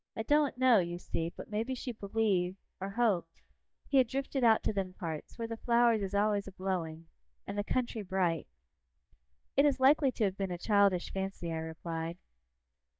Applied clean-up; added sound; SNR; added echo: neural mask model DeepFilterNet 3.